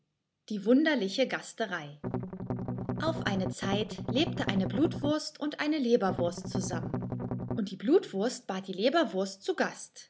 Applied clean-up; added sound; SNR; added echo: none; Strum; 3 dB; none.